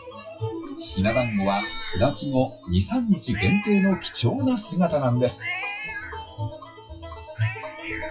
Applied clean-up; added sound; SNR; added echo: classical method WPE with log-MMSE.